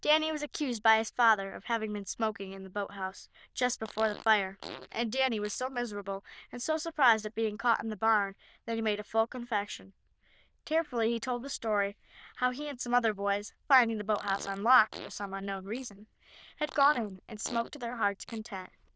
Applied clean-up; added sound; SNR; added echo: neural diffusion model UNIVERSE++.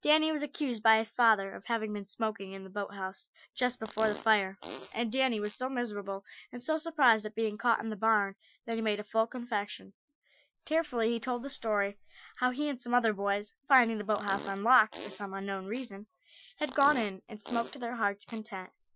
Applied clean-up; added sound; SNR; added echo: classical method Wiener filter.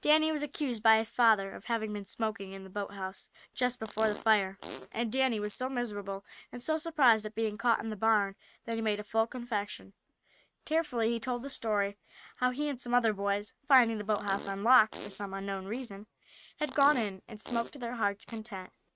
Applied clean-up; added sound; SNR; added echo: neural mask model RNNoise.